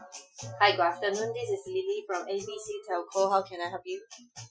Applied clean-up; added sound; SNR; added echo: classical method Wiener filter.